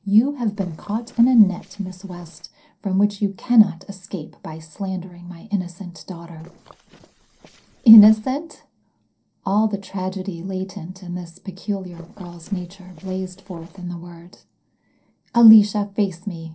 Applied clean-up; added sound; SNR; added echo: neural separator model SepFormer DNS4.